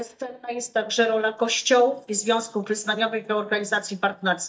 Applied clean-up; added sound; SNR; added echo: neural mask model DeepFilterNet 3.